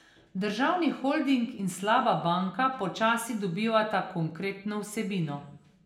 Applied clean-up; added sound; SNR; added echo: none; none; none; reverberation time 0.6 s.